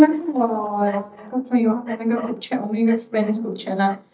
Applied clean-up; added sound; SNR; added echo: neural mask model DeepFilterNet 3.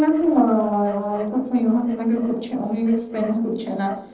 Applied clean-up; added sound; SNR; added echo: neural separator model SepFormer DNS4.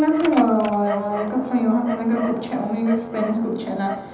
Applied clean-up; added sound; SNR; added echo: none; Dog; 12 dB; reverberation time 0.9 s.